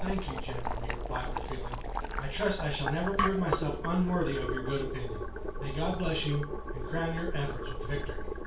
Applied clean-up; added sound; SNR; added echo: none; Boiling; 0 dB; reverberation time 0.3 s.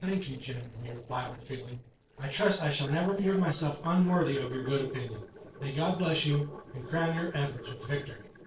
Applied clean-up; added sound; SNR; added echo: neural separator model SepFormer DNS4.